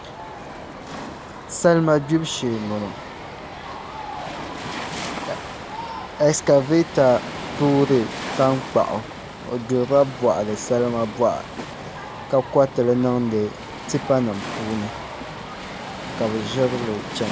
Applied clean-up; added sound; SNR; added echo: none; Waves, surf; 12 dB; none.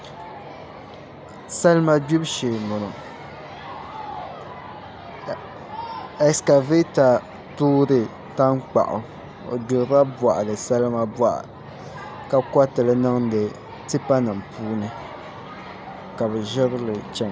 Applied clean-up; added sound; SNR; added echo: none; none; none; none.